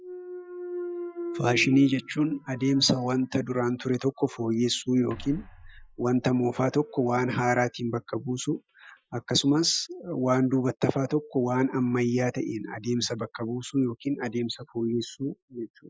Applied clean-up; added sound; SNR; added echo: classical method Wiener filter.